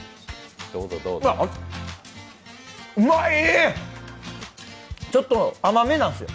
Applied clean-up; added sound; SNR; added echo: none; none; none; none.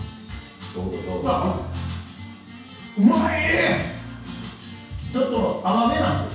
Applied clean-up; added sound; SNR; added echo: none; none; none; reverberation time 0.6 s.